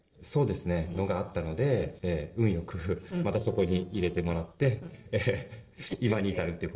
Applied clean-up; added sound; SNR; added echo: neural separator model SepFormer DNS4.